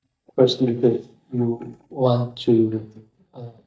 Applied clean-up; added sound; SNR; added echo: neural mask model DeepFilterNet 3.